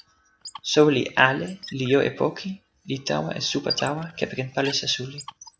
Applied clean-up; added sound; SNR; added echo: none; Squeak; 16 dB; none.